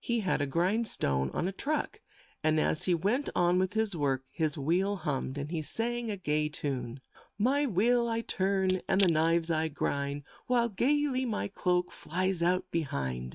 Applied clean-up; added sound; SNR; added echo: neural mask model RNNoise.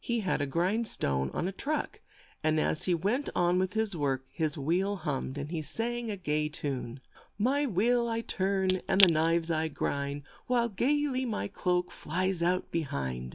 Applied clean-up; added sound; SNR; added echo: none; Crack / Crushing; 4 dB; none.